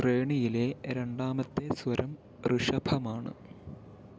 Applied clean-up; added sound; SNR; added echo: none; none; none; none.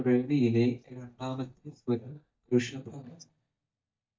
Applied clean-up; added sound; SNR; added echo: neural mask model DeepFilterNet 3.